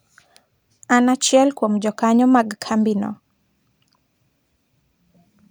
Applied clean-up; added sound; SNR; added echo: none; none; none; none.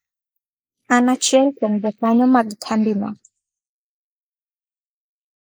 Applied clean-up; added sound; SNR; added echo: neural mask model Resemble Enhance denoiser.